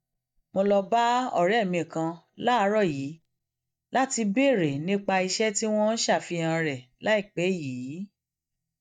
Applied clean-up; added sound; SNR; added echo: neural mask model DeepFilterNet 3.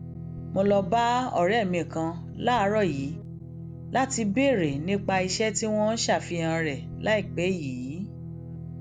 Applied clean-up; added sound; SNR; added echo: none; Guitar; 10 dB; none.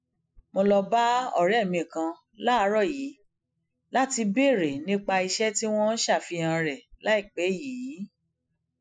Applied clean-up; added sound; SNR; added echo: classical method Wiener filter.